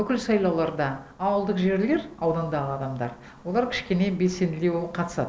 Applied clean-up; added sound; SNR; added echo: none; none; none; none.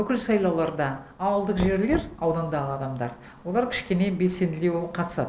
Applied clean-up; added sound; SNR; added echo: none; Knock; 14 dB; none.